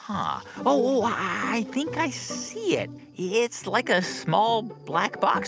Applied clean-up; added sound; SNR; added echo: none; none; none; none.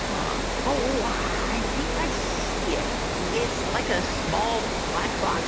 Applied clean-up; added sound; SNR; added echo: none; Water; -3 dB; none.